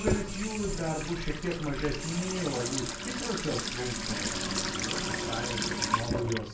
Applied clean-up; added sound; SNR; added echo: none; Sink (filling or washing) / Water tap, faucet; -1 dB; reverberation time 0.3 s.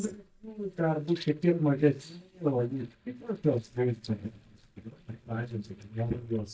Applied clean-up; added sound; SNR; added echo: neural mask model DeepFilterNet 3.